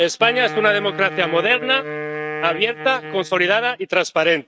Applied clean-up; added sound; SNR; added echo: neural mask model RNNoise.